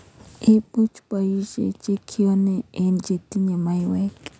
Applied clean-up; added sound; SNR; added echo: none; none; none; none.